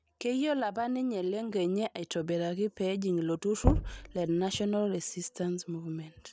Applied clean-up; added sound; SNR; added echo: none; Knock; 3 dB; none.